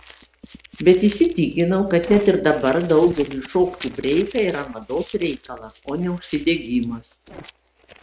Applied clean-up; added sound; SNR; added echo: neural mask model RNNoise.